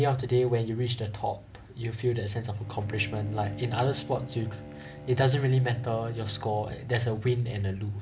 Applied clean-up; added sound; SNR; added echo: none; Bowed string instrument; 17 dB; none.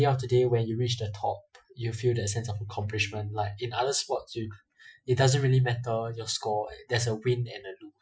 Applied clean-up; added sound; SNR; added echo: classical method Wiener filter.